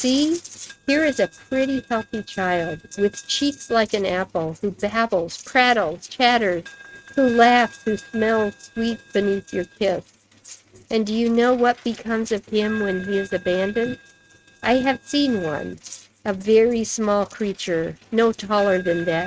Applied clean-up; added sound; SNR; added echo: neural mask model RNNoise.